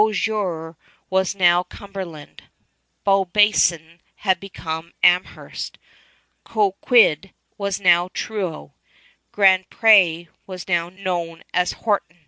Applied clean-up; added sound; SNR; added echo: none; none; none; none.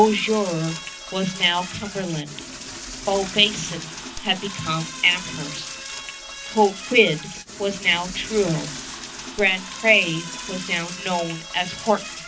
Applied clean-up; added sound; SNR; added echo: none; Toilet flush / Door; 11 dB; reverberation time 0.4 s.